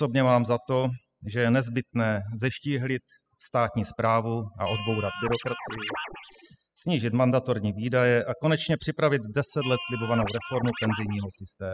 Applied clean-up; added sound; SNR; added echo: classical method spectral subtraction.